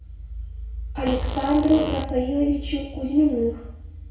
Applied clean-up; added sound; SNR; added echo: none; Fart; 11 dB; reverberation time 0.6 s.